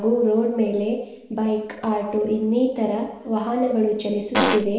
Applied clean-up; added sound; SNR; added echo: none; Fart; -1 dB; reverberation time 0.9 s.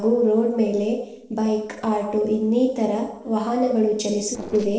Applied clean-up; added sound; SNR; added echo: neural separator model SepFormer DNS4.